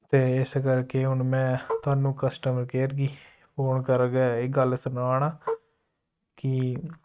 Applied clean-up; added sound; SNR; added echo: neural mask model RNNoise.